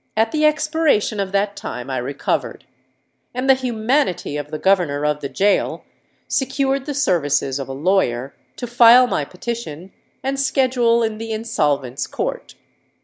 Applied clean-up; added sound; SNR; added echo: none; none; none; none.